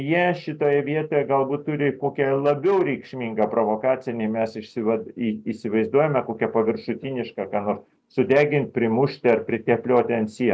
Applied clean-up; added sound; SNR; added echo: none; none; none; none.